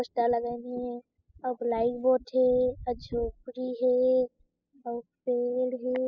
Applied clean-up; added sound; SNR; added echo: classical method spectral subtraction.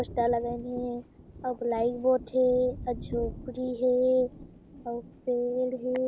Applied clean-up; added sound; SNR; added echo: none; Thunder; 15 dB; none.